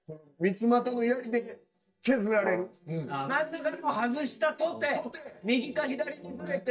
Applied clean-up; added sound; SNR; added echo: neural mask model DeepFilterNet 3.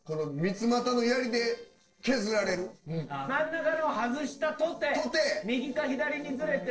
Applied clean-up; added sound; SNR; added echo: neural separator model SepFormer DNS4.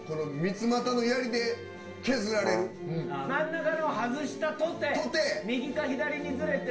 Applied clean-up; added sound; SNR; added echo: none; Brass instrument; 5 dB; reverberation time 0.5 s.